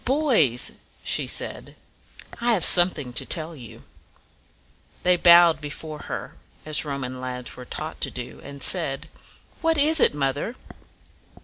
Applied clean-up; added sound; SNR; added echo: none; none; none; none.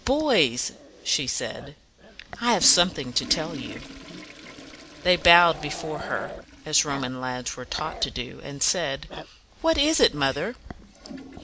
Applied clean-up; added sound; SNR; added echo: none; Toilet flush / Water + Growling; 16 dB; none.